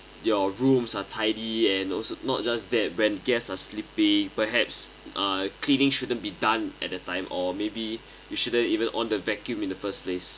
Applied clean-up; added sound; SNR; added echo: none; none; none; none.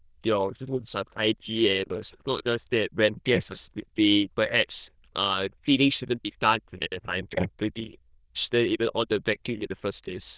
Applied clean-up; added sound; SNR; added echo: neural diffusion model UNIVERSE++.